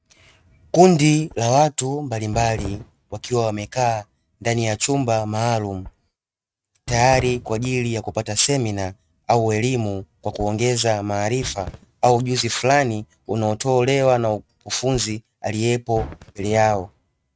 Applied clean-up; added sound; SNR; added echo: neural mask model RNNoise.